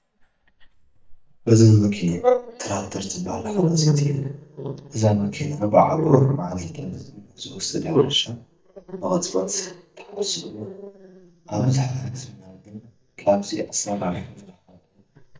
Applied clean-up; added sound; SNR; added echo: neural mask model DeepFilterNet 3.